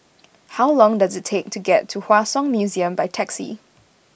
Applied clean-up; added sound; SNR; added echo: none; none; none; none.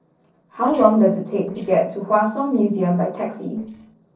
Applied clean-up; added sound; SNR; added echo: neural separator model SepFormer DNS4.